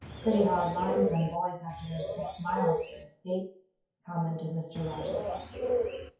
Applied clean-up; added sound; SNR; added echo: classical method WPE with log-MMSE.